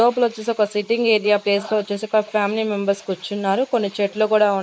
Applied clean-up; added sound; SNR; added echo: neural mask model Resemble Enhance denoiser.